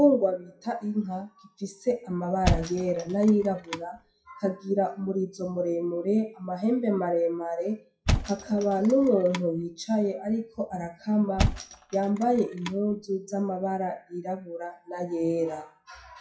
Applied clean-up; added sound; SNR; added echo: classical method WPE with log-MMSE.